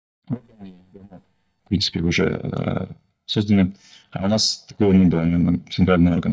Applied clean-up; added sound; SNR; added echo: neural mask model DeepFilterNet 3.